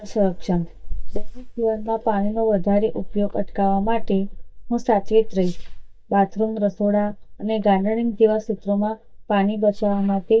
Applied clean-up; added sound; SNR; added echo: neural mask model DeepFilterNet 3.